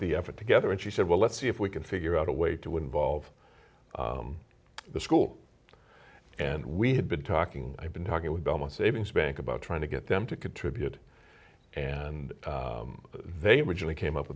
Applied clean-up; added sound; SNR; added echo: none; none; none; none.